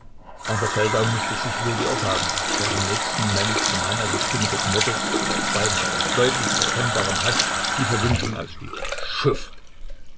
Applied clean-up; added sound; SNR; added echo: none; Water tap, faucet; -3 dB; none.